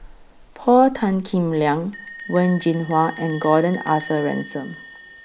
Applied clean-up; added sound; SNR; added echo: none; Bell; 12 dB; none.